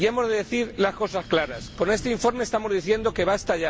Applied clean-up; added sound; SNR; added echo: none; Wind; 17 dB; none.